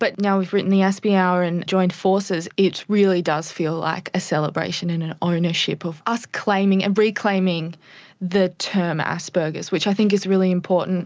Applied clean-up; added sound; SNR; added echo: none; none; none; none.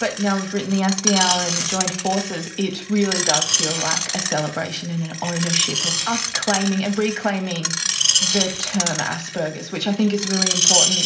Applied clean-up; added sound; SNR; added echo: none; Screech; 0 dB; reverberation time 0.8 s.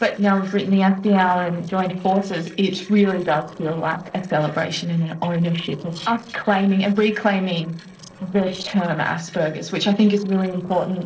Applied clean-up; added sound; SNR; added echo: neural separator model SepFormer DNS4.